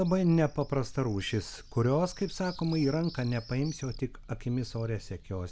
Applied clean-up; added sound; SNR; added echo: none; none; none; none.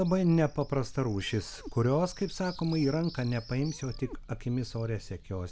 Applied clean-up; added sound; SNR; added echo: none; Meow; 19 dB; none.